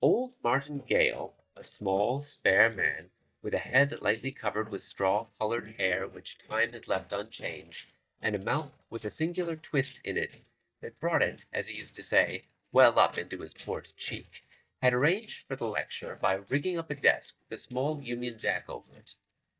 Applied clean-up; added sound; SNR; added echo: neural mask model DeepFilterNet 3.